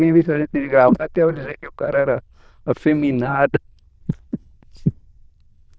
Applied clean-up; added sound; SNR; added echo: neural diffusion model UNIVERSE++.